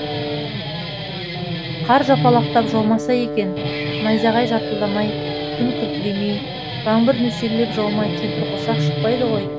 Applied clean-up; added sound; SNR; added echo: none; Brass instrument + Guitar; 3 dB; none.